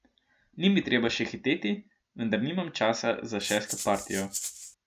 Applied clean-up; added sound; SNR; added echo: none; Rattle (instrument); 8 dB; none.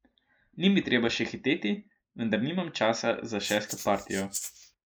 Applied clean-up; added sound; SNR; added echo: neural mask model Resemble Enhance denoiser.